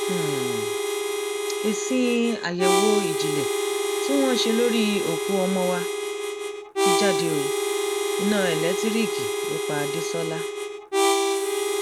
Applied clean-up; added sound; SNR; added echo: none; Harmonica; -2 dB; none.